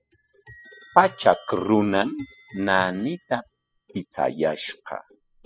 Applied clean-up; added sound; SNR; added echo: classical method spectral subtraction.